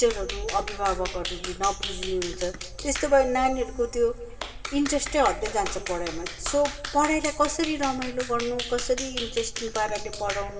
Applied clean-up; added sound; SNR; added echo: none; Clapping; 11 dB; reverberation time 2.8 s.